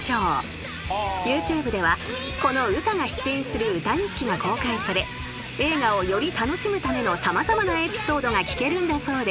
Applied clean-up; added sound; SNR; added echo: none; none; none; none.